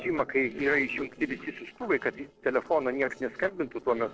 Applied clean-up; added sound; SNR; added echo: neural separator model SepFormer DNS4.